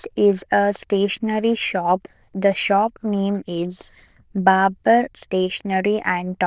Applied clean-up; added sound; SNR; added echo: neural diffusion model UNIVERSE++.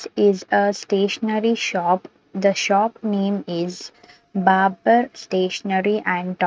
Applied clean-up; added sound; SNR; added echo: neural mask model RNNoise.